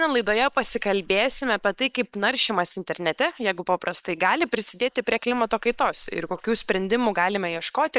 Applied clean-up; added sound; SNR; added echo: neural separator model SepFormer WHAM!.